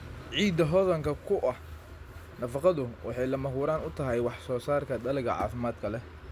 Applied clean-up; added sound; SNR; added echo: none; none; none; none.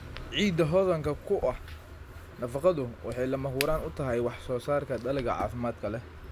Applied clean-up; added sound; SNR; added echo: none; Crack; 15 dB; none.